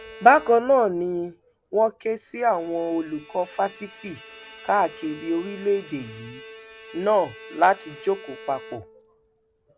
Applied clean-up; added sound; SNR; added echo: none; Bowed string instrument; 20 dB; none.